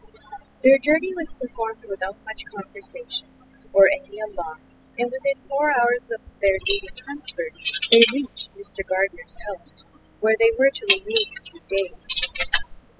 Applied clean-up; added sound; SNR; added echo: classical method spectral subtraction.